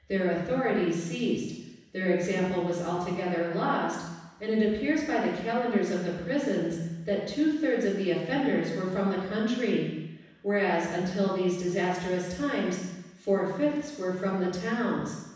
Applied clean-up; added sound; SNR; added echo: none; none; none; reverberation time 1.1 s.